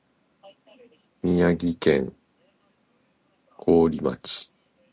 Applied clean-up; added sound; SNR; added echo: none; none; none; none.